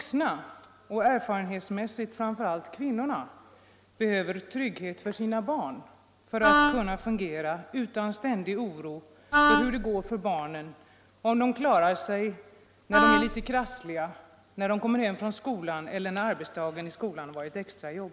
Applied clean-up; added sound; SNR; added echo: none; Wind instrument, woodwind instrument; -5 dB; none.